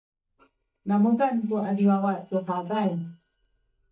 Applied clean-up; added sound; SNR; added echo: neural mask model DeepFilterNet 3.